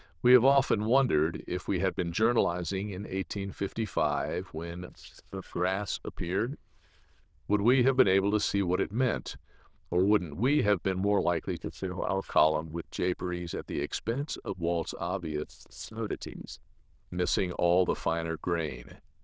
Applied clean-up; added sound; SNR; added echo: neural diffusion model UNIVERSE++.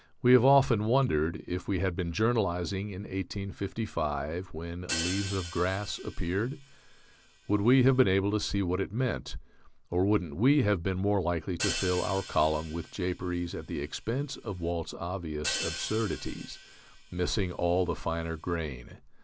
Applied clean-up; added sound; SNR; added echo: none; Hi-hat; 12 dB; none.